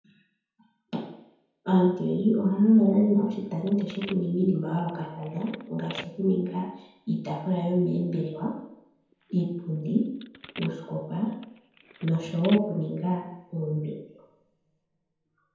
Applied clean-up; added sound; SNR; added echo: none; Telephone; 19 dB; reverberation time 0.9 s.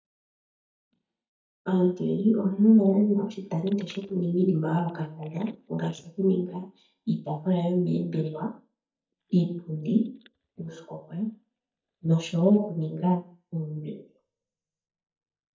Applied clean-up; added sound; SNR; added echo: neural mask model DeepFilterNet 3.